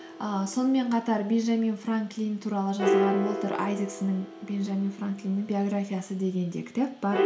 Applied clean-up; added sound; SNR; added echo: none; Piano; 5 dB; none.